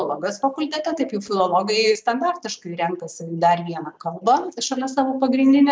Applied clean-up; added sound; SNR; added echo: none; none; none; none.